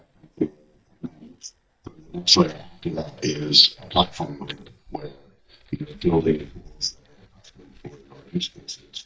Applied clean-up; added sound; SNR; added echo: neural mask model DeepFilterNet 3.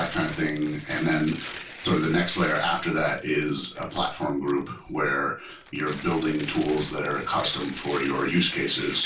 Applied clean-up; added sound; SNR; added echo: none; Tearing; 14 dB; reverberation time 0.2 s.